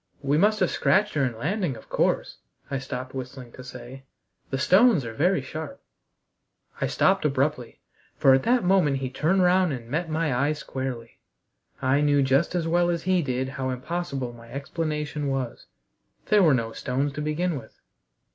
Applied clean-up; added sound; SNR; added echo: none; none; none; none.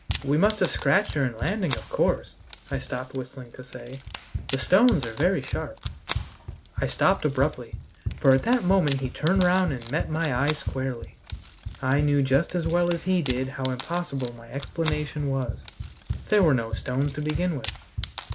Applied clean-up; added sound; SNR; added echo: none; Wood + Run; 7 dB; none.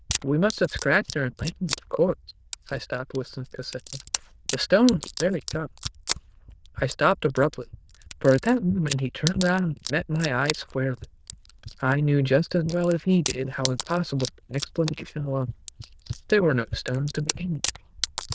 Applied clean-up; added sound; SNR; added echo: neural diffusion model UNIVERSE++.